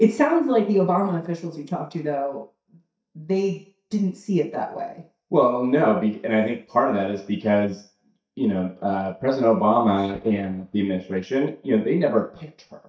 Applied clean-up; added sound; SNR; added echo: neural mask model DeepFilterNet 3.